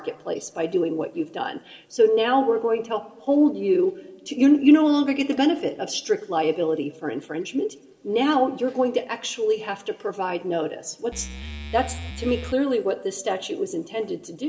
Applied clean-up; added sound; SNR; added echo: none; Musical instrument; 11 dB; reverberation time 2.6 s.